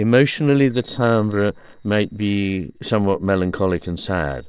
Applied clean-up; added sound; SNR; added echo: neural separator model SepFormer DNS4.